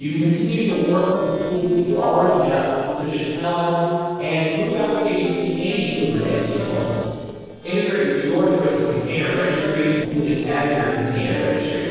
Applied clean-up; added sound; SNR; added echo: neural separator model SepFormer DNS4.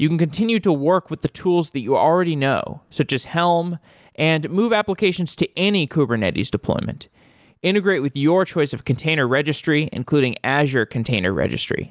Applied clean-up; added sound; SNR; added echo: none; none; none; none.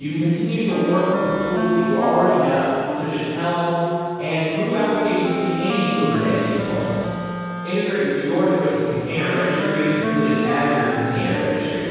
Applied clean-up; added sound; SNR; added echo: none; Wind instrument, woodwind instrument; 6 dB; reverberation time 2.2 s.